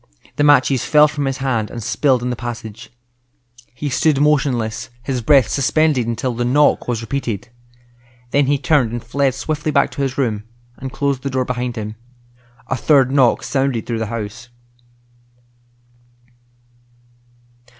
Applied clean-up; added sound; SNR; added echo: none; none; none; none.